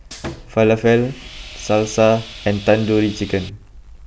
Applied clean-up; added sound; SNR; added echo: none; Sawing; 17 dB; none.